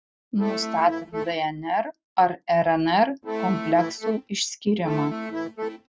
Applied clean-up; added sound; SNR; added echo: neural mask model RNNoise.